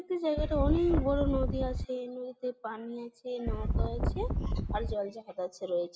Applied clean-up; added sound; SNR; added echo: none; Wind; -3 dB; reverberation time 0.4 s.